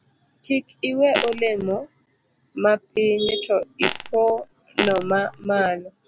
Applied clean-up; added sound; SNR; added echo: none; Fart; 6 dB; none.